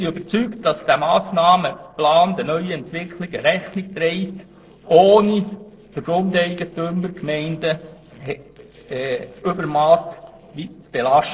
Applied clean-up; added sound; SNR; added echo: neural separator model SepFormer DNS4.